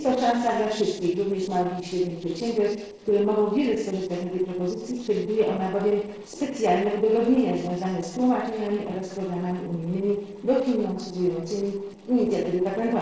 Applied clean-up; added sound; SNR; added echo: neural separator model SepFormer DNS4.